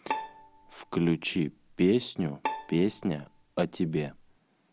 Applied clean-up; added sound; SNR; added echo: none; Bowed string instrument; 11 dB; none.